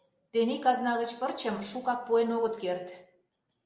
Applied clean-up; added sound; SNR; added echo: none; none; none; none.